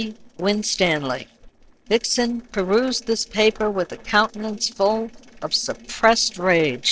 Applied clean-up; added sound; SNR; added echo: neural separator model SepFormer DNS4.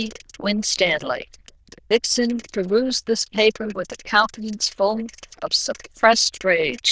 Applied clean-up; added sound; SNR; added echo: neural diffusion model UNIVERSE++.